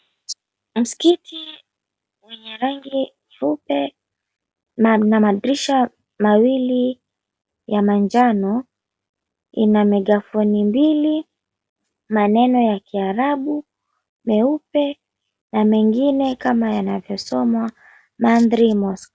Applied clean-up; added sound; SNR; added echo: none; none; none; none.